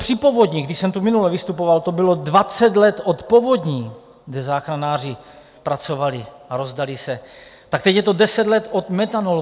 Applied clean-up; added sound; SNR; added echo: none; none; none; none.